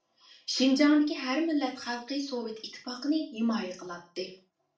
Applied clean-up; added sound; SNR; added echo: none; none; none; reverberation time 0.3 s.